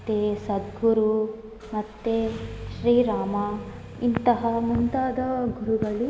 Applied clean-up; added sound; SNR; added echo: none; Engine starting; 16 dB; none.